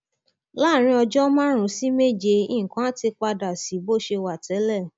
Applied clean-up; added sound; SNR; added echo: none; none; none; none.